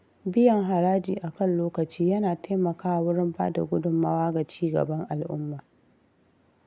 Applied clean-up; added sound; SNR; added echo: none; none; none; none.